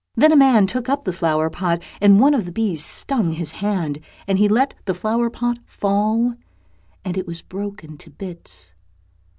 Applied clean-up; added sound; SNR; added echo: none; none; none; none.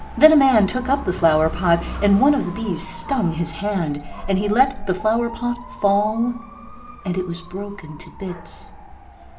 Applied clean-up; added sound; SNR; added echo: none; Motorcycle / Dog; 13 dB; reverberation time 0.7 s.